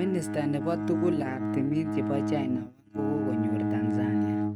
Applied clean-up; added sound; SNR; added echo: neural mask model RNNoise.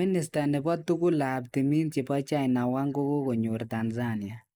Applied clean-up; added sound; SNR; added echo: neural mask model Resemble Enhance denoiser.